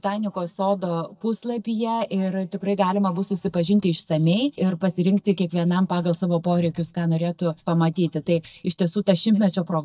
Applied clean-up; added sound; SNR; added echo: neural mask model DeepFilterNet 3.